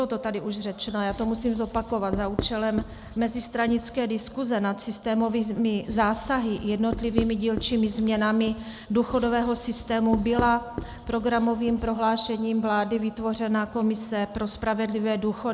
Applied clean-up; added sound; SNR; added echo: none; Writing; 11 dB; none.